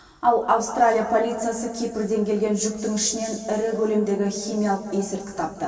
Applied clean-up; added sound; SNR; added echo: none; none; none; reverberation time 2.5 s.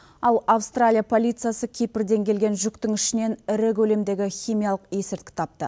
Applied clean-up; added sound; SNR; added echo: none; none; none; none.